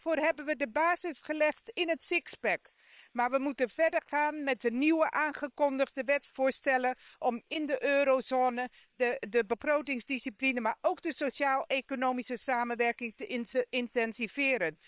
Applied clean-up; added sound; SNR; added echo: neural separator model SepFormer WHAM!.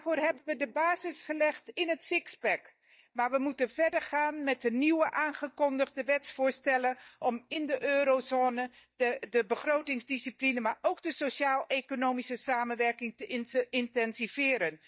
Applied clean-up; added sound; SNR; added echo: neural mask model DeepFilterNet 3.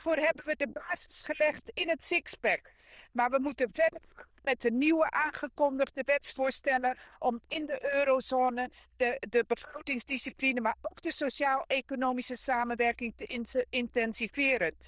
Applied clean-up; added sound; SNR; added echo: neural diffusion model UNIVERSE++.